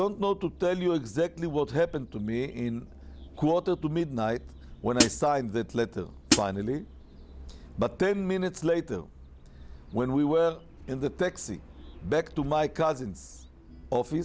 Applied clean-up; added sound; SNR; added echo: none; Hi-hat; -4 dB; none.